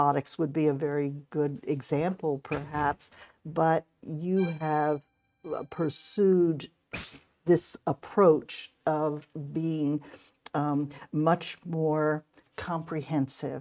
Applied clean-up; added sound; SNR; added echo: neural mask model RNNoise.